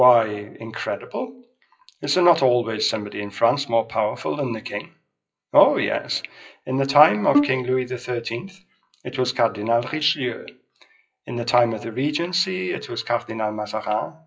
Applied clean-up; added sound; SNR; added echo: classical method WPE with log-MMSE.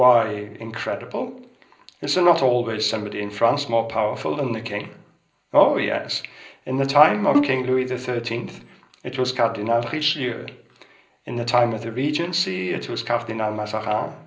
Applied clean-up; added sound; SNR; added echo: none; Bowed string instrument; 4 dB; reverberation time 0.5 s.